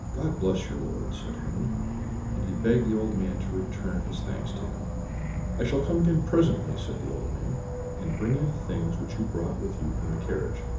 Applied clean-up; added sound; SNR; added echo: none; Insect / Frog; 1 dB; reverberation time 0.6 s.